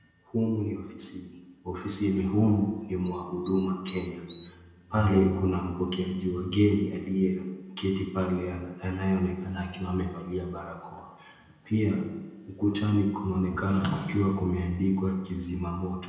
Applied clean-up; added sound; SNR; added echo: none; Bird vocalization, bird call, bird song; 3 dB; reverberation time 0.9 s.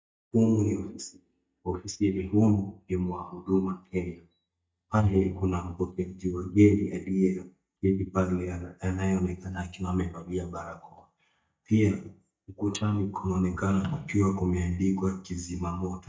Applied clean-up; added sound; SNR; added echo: neural mask model DeepFilterNet 3.